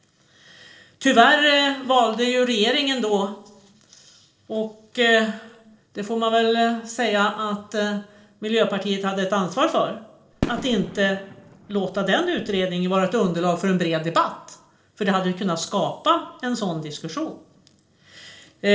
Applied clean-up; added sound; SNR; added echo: neural separator model SepFormer DNS4.